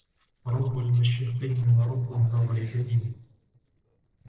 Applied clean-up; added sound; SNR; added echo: neural separator model SepFormer DNS4.